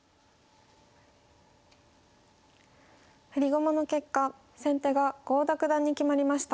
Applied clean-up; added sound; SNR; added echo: none; none; none; none.